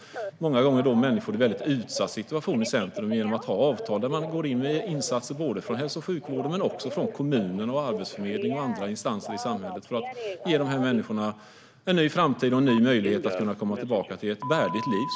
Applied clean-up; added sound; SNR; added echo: none; Telephone; 10 dB; none.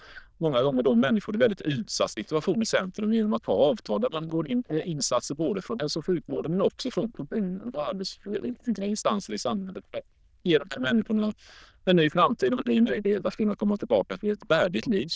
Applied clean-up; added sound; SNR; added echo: neural diffusion model UNIVERSE++.